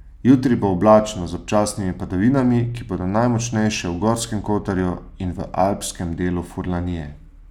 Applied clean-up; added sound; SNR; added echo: none; none; none; none.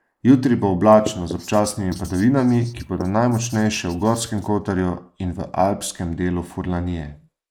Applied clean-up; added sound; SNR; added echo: neural mask model Resemble Enhance denoiser.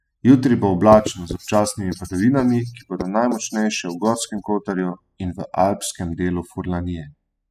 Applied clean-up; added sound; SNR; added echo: classical method spectral subtraction.